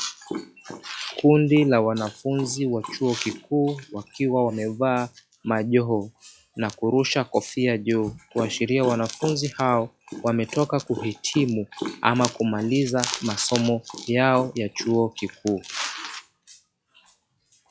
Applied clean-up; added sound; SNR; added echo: classical method log-MMSE.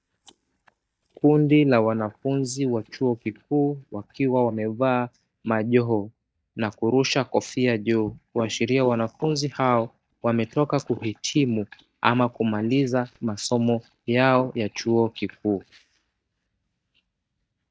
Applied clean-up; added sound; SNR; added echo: neural mask model DeepFilterNet 3.